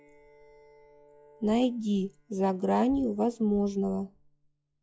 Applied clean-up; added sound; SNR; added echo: classical method log-MMSE.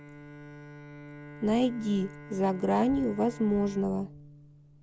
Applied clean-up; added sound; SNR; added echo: none; Bowed string instrument; 16 dB; none.